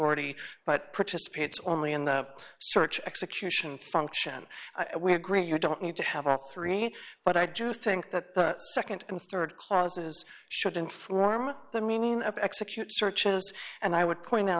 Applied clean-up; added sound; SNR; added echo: none; none; none; none.